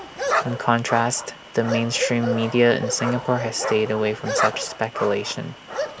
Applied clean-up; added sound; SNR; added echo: none; Bark; 5 dB; none.